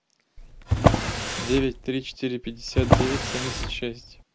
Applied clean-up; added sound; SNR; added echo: none; Drawer open or close; -5 dB; none.